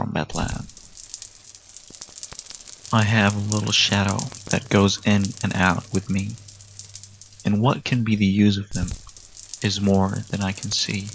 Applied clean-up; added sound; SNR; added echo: none; Rain; 15 dB; none.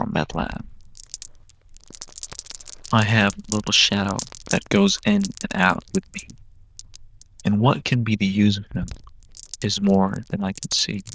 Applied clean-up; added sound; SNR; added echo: neural diffusion model UNIVERSE++.